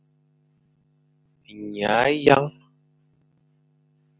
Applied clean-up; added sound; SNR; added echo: none; none; none; none.